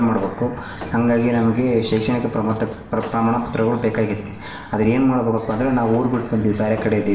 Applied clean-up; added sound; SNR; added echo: none; Sliding door; 18 dB; reverberation time 0.7 s.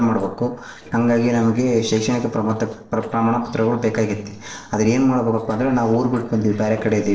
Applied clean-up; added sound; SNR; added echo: neural separator model SepFormer DNS4.